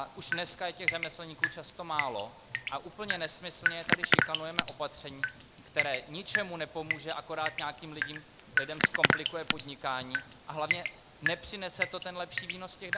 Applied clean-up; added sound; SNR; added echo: none; Drip; -4 dB; none.